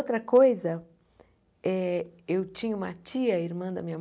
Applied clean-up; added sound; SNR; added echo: none; none; none; none.